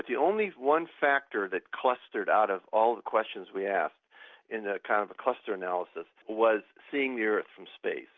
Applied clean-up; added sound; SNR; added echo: none; none; none; none.